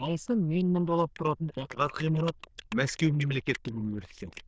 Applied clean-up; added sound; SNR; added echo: neural diffusion model UNIVERSE++.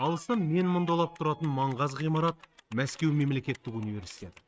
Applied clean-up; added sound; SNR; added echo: neural mask model RNNoise.